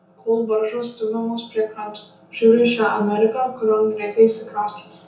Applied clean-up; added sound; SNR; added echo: none; none; none; reverberation time 0.6 s.